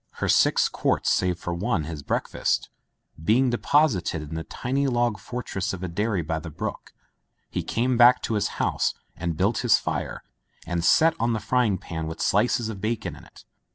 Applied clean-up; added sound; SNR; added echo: none; none; none; none.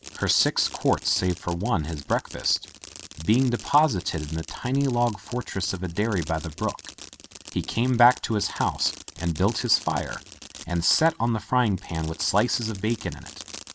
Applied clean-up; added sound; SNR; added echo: none; Fireworks; 17 dB; none.